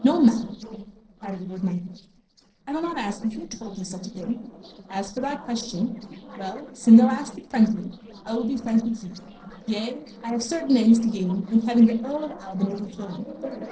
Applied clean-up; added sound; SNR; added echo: neural separator model SepFormer DNS4.